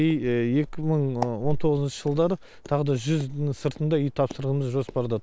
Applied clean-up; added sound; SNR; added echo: none; Walk, footsteps; 10 dB; none.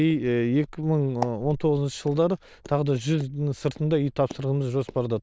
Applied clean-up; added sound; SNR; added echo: neural diffusion model UNIVERSE++.